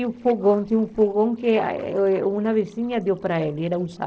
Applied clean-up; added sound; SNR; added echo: neural separator model SepFormer DNS4.